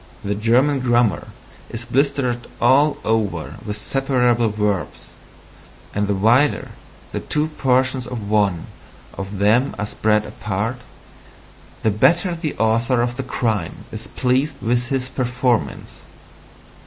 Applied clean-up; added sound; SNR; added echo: none; none; none; none.